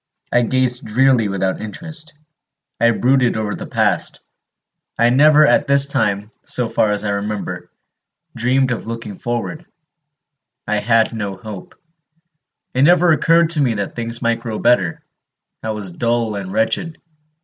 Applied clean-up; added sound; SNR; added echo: none; none; none; none.